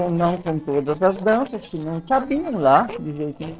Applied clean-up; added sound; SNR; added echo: neural separator model SepFormer DNS4.